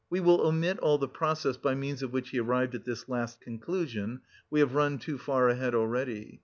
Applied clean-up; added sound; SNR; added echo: none; none; none; none.